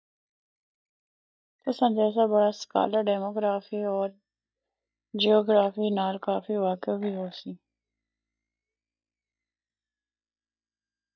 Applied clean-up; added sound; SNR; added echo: neural mask model DeepFilterNet 3.